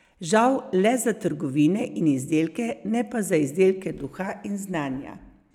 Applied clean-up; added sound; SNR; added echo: none; none; none; none.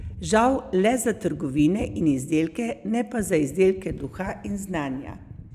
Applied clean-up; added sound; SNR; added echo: none; Gunshot, gunfire; 17 dB; none.